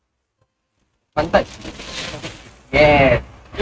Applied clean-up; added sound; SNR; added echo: neural mask model RNNoise.